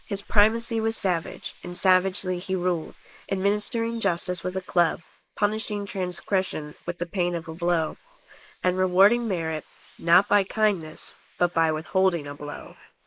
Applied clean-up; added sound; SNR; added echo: neural mask model Resemble Enhance denoiser.